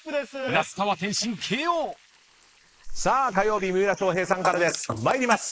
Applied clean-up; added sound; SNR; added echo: neural mask model Resemble Enhance denoiser.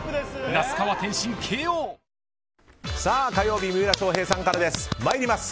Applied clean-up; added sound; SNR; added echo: none; none; none; none.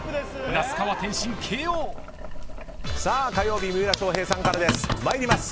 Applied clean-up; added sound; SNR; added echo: none; Boiling; 5 dB; none.